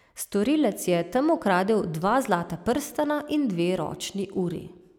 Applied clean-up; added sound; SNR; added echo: none; none; none; none.